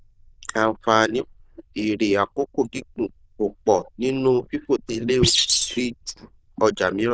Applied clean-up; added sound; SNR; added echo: neural diffusion model UNIVERSE++.